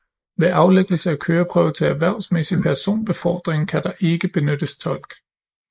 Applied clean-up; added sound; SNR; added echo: neural mask model Resemble Enhance denoiser.